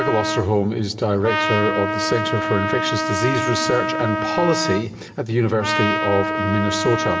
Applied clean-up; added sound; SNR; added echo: none; Trumpet; 2 dB; reverberation time 1.6 s.